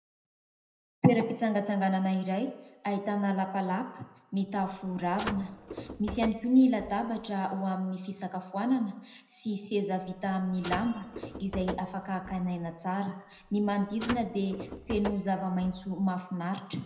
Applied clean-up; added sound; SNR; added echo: none; Car; 12 dB; reverberation time 0.8 s.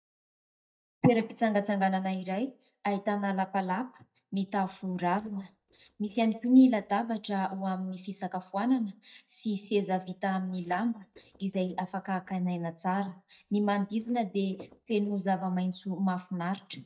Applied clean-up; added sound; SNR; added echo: neural mask model DeepFilterNet 3.